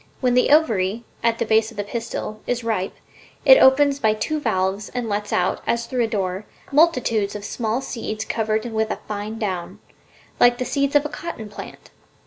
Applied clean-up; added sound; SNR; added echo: none; none; none; none.